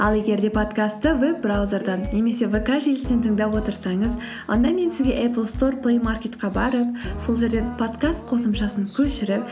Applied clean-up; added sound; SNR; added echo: none; none; none; none.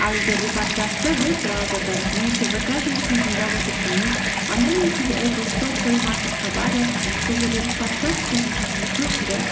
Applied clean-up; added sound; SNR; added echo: none; Bathtub (filling or washing) / Water tap, faucet; 0 dB; reverberation time 2.7 s.